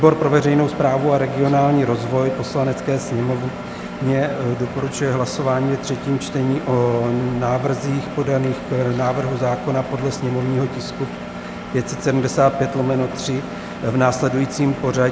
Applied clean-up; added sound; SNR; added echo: none; Engine; 11 dB; none.